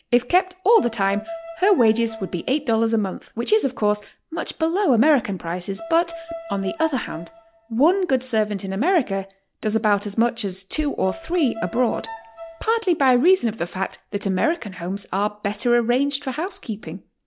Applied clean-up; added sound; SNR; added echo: none; Bowed string instrument; 14 dB; none.